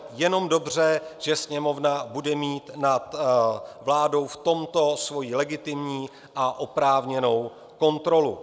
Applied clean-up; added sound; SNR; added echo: none; none; none; none.